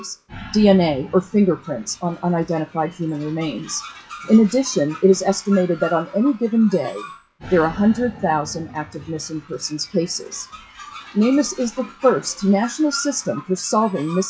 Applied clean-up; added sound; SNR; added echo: classical method WPE with log-MMSE.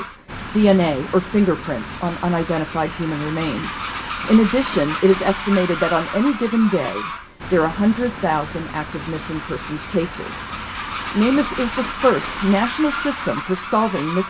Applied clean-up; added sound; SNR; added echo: none; Train; 9 dB; reverberation time 0.2 s.